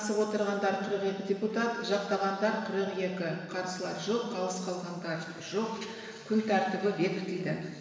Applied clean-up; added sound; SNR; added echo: none; none; none; reverberation time 1.6 s.